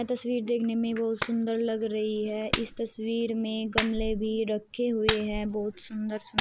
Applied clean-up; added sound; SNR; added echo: none; Clapping; 7 dB; none.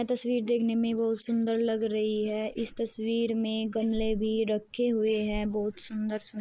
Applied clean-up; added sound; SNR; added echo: neural mask model Resemble Enhance denoiser.